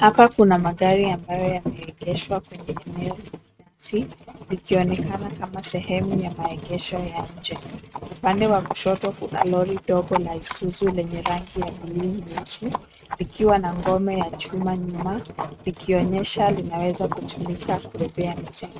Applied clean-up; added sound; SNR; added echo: neural mask model RNNoise.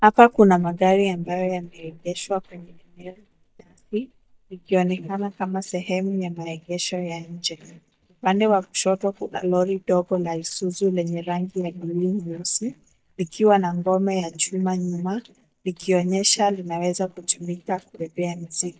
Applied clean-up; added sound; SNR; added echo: neural mask model DeepFilterNet 3.